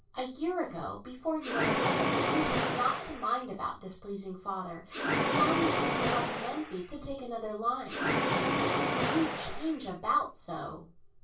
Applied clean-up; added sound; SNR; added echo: none; Mechanisms; -3 dB; reverberation time 0.2 s.